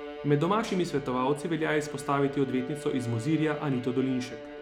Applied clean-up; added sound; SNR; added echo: none; Bowed string instrument; 12 dB; none.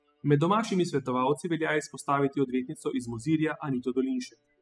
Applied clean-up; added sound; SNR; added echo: classical method spectral subtraction.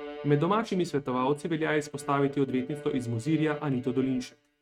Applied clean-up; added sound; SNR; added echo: neural mask model RNNoise.